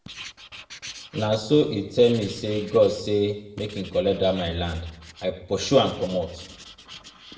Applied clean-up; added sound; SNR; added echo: none; Writing; 19 dB; reverberation time 0.7 s.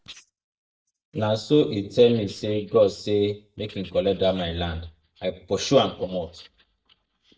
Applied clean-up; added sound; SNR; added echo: neural mask model DeepFilterNet 3.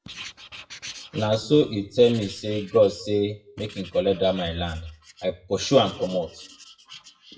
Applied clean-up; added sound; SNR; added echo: classical method WPE with log-MMSE.